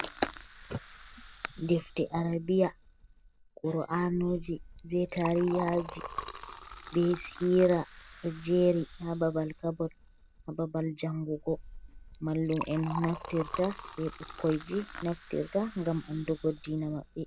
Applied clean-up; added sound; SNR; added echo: none; Liquid; 14 dB; none.